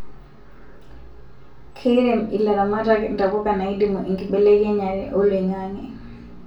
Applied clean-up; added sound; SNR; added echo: none; none; none; reverberation time 0.4 s.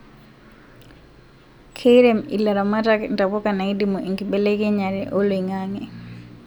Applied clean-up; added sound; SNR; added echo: none; none; none; none.